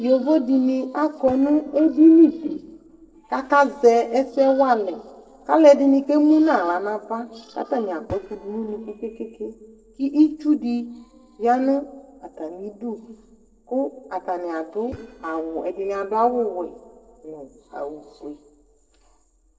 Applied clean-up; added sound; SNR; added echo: neural separator model SepFormer DNS4.